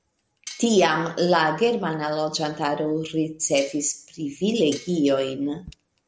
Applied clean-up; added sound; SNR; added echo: none; Cutlery, silverware; 20 dB; none.